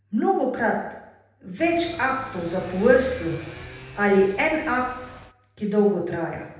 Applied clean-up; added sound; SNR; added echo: none; Motorcycle / Accelerating, revving, vroom; 16 dB; reverberation time 0.8 s.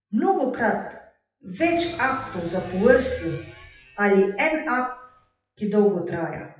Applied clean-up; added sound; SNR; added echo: classical method WPE with log-MMSE.